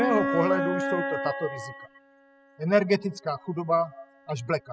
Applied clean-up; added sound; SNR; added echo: classical method spectral subtraction.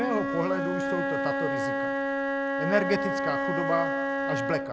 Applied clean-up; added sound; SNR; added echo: none; Wind instrument, woodwind instrument; -3 dB; none.